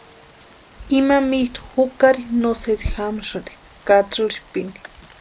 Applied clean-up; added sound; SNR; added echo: none; Rain; 16 dB; none.